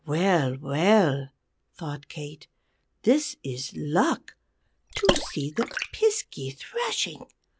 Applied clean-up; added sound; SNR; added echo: none; Water / Splash, splatter; 3 dB; none.